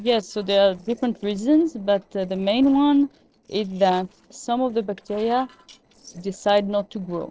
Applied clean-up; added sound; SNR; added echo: neural separator model SepFormer DNS4.